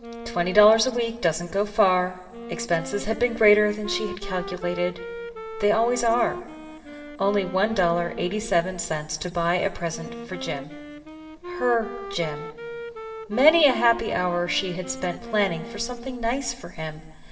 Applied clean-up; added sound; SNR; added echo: none; Wind instrument, woodwind instrument; 13 dB; reverberation time 2.5 s.